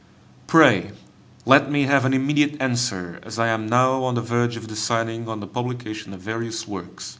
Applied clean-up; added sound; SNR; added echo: none; none; none; none.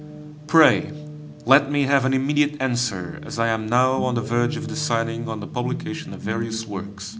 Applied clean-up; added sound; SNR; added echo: none; Guitar; 11 dB; none.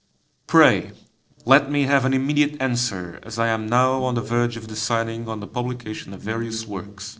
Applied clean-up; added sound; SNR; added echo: neural separator model SepFormer DNS4.